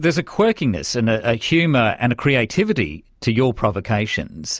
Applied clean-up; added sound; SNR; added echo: none; none; none; none.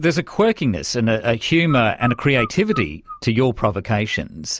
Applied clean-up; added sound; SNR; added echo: none; Bird; 14 dB; none.